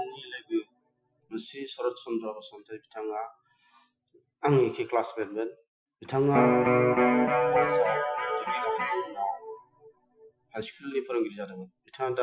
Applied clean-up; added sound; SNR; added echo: classical method Wiener filter.